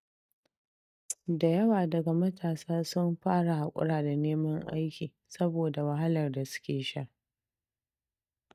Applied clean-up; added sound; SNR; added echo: neural mask model DeepFilterNet 3.